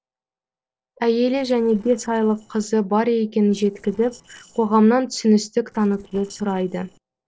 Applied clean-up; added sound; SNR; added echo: neural separator model SepFormer DNS4.